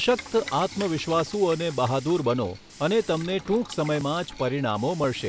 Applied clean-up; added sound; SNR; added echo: none; Boiling + Hiss; 17 dB; none.